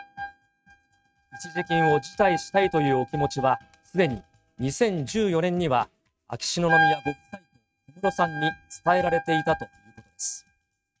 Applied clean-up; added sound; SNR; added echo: neural mask model RNNoise.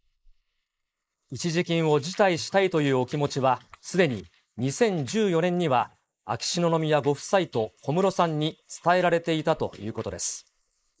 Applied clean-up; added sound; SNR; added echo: neural mask model Resemble Enhance denoiser.